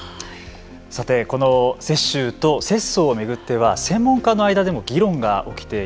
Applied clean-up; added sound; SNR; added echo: none; none; none; none.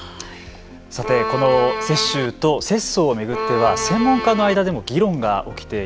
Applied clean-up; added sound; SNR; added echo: none; Bowed string instrument; 4 dB; none.